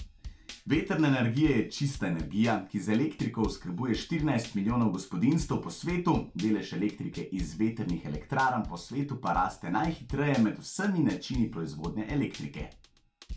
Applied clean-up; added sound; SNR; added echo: none; Drum kit; 15 dB; none.